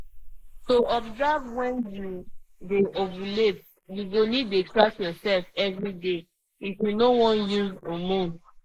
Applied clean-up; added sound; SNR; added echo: neural mask model Resemble Enhance denoiser.